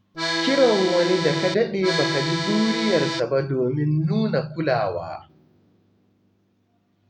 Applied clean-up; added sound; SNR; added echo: none; Accordion; 2 dB; none.